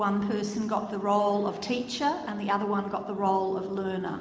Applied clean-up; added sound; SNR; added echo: none; none; none; none.